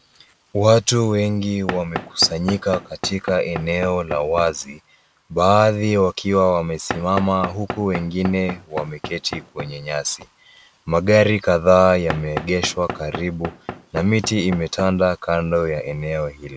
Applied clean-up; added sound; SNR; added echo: none; Knock / Wood; 12 dB; none.